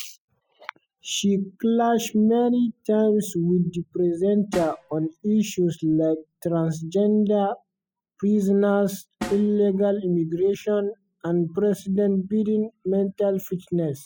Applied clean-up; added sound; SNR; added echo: classical method spectral subtraction.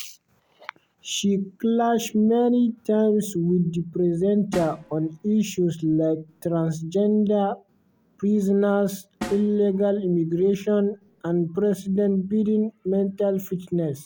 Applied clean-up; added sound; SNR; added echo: none; Snare drum; 17 dB; none.